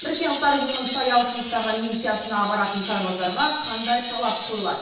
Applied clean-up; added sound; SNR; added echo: none; Screech; -4 dB; reverberation time 0.9 s.